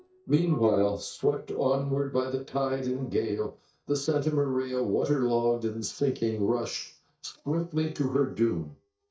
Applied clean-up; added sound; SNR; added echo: neural mask model DeepFilterNet 3.